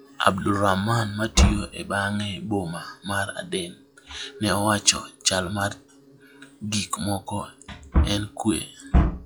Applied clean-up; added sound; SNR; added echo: classical method log-MMSE.